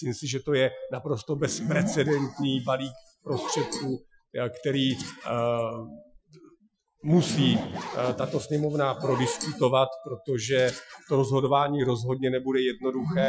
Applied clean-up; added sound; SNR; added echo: classical method Wiener filter.